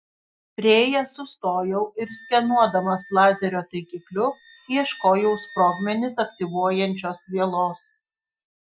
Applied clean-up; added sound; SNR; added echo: classical method Wiener filter.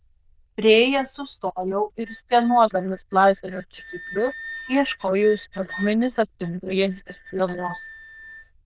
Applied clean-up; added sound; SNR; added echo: neural diffusion model UNIVERSE++.